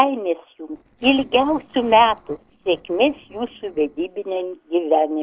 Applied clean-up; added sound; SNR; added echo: neural separator model SepFormer DNS4.